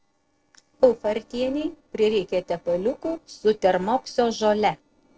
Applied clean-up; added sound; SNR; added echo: neural separator model SepFormer DNS4.